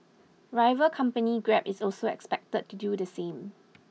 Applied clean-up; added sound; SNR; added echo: none; none; none; none.